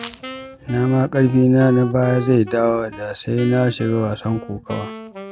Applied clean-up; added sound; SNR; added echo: none; Wind instrument, woodwind instrument; 16 dB; none.